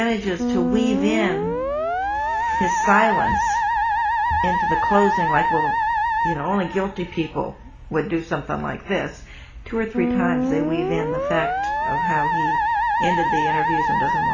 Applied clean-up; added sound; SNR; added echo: none; Musical instrument; -3 dB; reverberation time 0.4 s.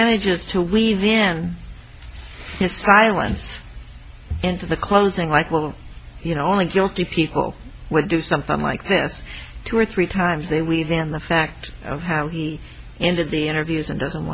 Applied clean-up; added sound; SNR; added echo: none; none; none; none.